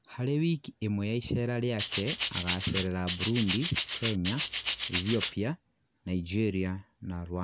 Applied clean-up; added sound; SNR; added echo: none; Rattle (instrument); 3 dB; none.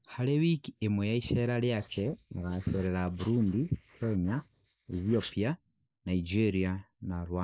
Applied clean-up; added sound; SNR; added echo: neural mask model Resemble Enhance denoiser.